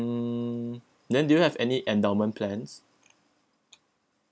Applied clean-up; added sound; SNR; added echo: none; none; none; none.